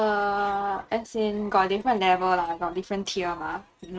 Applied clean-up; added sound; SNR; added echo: neural mask model RNNoise.